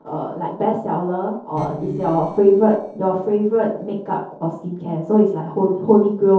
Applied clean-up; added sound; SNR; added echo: neural separator model SepFormer DNS4.